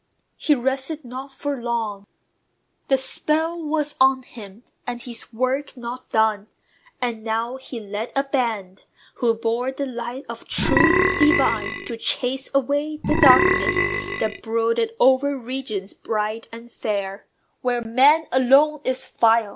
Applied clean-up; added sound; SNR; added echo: none; Burping, eructation; -2 dB; none.